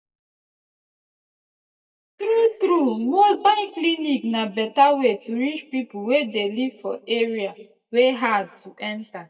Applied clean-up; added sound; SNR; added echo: neural mask model DeepFilterNet 3.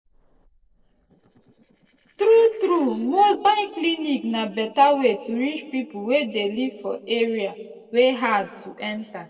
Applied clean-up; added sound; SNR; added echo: neural separator model SepFormer DNS4.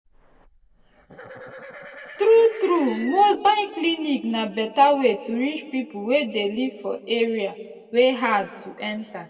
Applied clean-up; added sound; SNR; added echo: none; Livestock, farm animals, working animals; 19 dB; reverberation time 1.2 s.